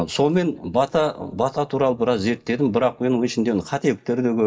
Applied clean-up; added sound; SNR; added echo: neural mask model DeepFilterNet 3.